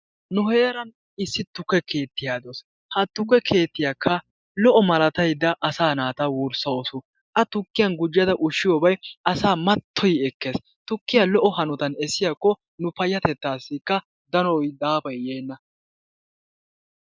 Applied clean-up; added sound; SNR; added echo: neural mask model Resemble Enhance denoiser.